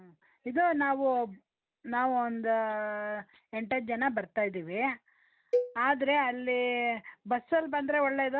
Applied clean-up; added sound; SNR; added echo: none; Cowbell; 6 dB; none.